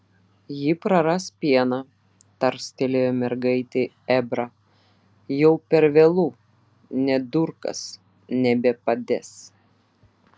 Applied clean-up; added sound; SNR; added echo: none; none; none; none.